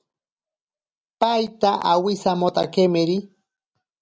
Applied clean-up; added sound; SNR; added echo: none; none; none; none.